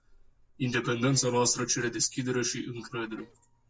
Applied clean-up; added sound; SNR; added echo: neural separator model SepFormer DNS4.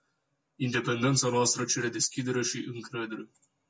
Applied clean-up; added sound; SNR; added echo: none; none; none; none.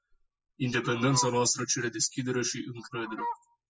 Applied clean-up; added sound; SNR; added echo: classical method spectral subtraction.